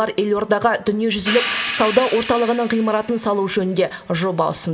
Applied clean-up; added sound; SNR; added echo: none; Hi-hat; 11 dB; reverberation time 0.6 s.